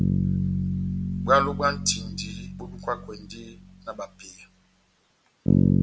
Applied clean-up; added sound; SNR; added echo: none; Bass guitar; -4 dB; none.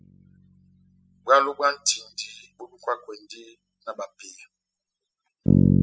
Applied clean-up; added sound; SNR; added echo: classical method spectral subtraction.